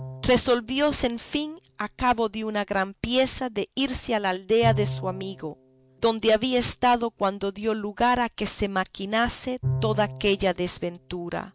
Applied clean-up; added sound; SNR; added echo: none; Bowed string instrument; 12 dB; none.